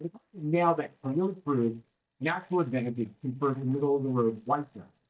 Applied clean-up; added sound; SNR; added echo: neural mask model DeepFilterNet 3.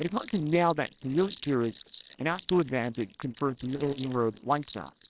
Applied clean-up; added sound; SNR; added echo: neural separator model SepFormer WHAMR!.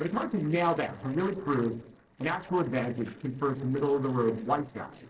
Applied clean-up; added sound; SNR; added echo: neural separator model SepFormer DNS4.